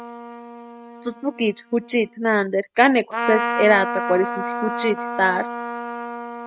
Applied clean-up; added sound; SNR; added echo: neural mask model RNNoise.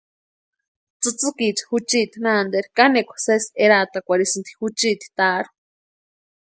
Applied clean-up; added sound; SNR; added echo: none; none; none; none.